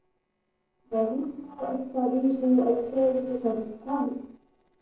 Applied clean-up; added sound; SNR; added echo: neural separator model SepFormer DNS4.